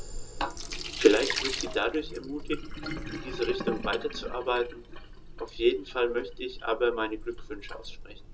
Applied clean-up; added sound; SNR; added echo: none; Sink (filling or washing); 7 dB; reverberation time 0.2 s.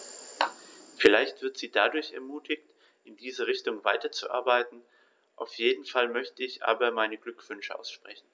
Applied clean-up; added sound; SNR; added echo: none; none; none; none.